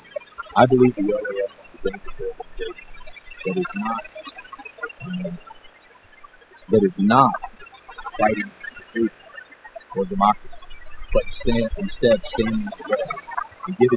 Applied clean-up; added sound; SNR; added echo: classical method spectral subtraction.